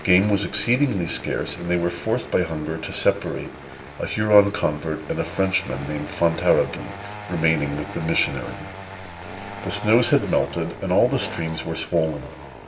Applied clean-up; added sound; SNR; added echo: none; Engine starting; 13 dB; reverberation time 1.8 s.